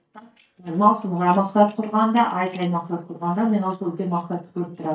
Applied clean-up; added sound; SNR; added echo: neural mask model DeepFilterNet 3.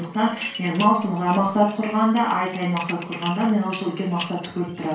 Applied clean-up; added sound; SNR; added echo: none; Dishes, pots, and pans; 14 dB; reverberation time 0.4 s.